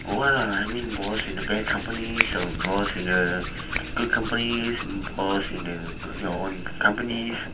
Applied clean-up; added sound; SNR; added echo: none; Hands; 6 dB; reverberation time 0.2 s.